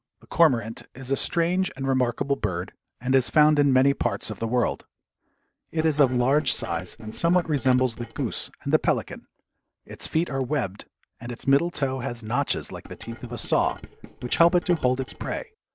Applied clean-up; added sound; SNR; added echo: neural separator model SepFormer DNS4.